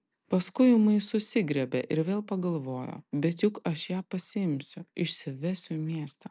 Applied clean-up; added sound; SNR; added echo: none; none; none; none.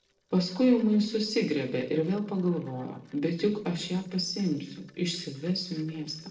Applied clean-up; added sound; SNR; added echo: neural separator model SepFormer DNS4.